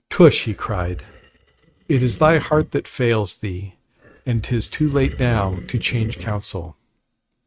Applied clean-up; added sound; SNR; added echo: neural mask model RNNoise.